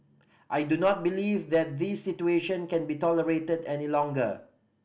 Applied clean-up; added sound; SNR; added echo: none; none; none; none.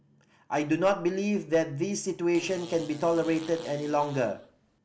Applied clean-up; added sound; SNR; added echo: none; Fart; 19 dB; none.